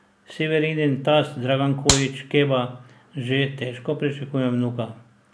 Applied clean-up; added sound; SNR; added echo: none; Clapping; 1 dB; none.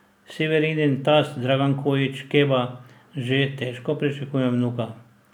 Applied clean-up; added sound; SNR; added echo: none; none; none; none.